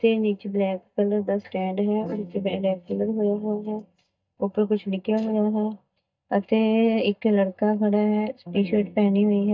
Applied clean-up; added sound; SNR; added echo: neural mask model DeepFilterNet 3.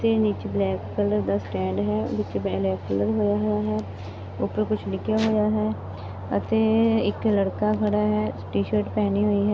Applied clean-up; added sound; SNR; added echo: none; none; none; none.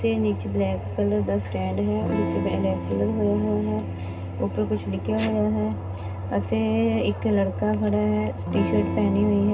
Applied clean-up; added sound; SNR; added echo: none; Electric guitar / Strum; 11 dB; reverberation time 0.2 s.